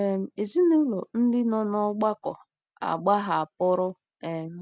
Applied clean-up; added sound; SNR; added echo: none; none; none; none.